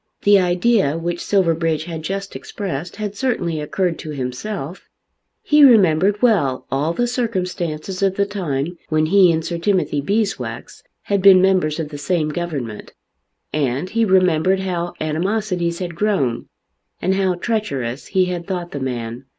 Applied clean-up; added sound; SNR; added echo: none; none; none; none.